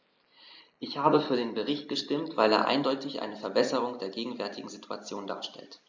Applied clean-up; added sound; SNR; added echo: neural mask model Resemble Enhance denoiser.